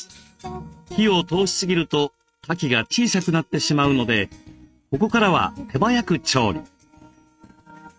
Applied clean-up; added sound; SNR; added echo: neural mask model RNNoise.